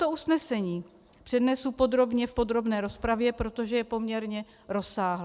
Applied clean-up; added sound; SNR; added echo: none; none; none; none.